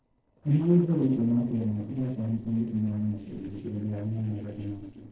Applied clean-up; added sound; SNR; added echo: neural separator model SepFormer DNS4.